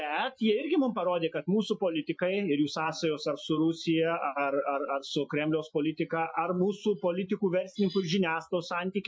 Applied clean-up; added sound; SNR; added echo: classical method Wiener filter.